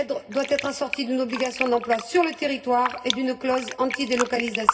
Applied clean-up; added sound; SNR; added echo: none; Fill (with liquid); 6 dB; reverberation time 0.4 s.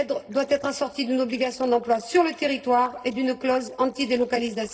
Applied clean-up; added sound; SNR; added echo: neural separator model SepFormer DNS4.